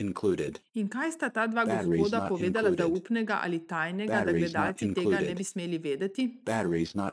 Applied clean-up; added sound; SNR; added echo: neural mask model RNNoise.